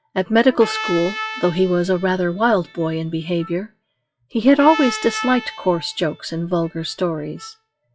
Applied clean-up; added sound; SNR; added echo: classical method WPE with log-MMSE.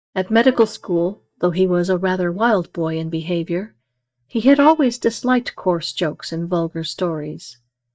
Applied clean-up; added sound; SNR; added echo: neural mask model DeepFilterNet 3.